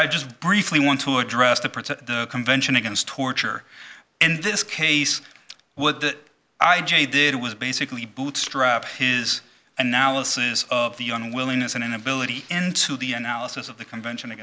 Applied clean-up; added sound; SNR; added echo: none; none; none; none.